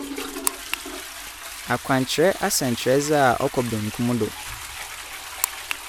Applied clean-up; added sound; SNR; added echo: none; Toilet flush; 11 dB; none.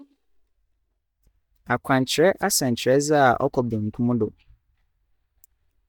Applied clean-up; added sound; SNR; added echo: neural mask model DeepFilterNet 3.